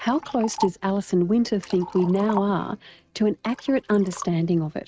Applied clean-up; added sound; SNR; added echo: neural mask model RNNoise.